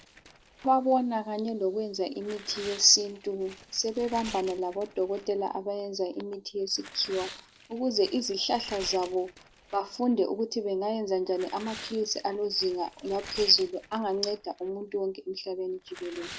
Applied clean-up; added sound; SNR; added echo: none; Tearing; 18 dB; none.